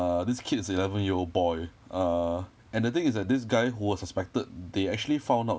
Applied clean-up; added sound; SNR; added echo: none; none; none; none.